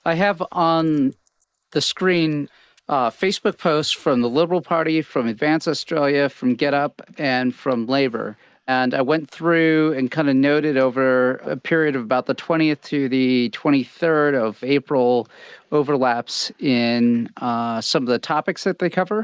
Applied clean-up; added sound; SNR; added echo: neural mask model Resemble Enhance denoiser.